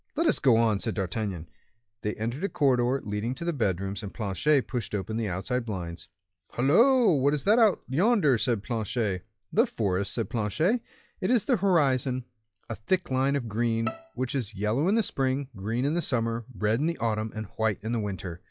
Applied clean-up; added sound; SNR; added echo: classical method log-MMSE.